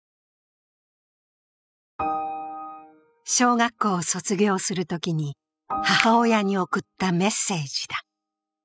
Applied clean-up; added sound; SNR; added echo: classical method spectral subtraction.